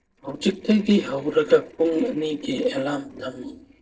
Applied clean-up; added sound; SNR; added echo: neural separator model SepFormer DNS4.